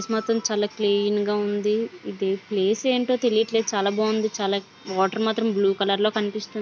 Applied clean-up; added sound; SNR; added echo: none; none; none; none.